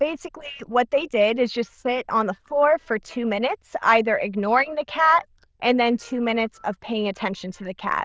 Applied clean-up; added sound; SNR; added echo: neural diffusion model UNIVERSE++.